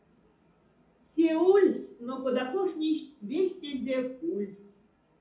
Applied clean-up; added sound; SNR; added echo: none; none; none; reverberation time 0.4 s.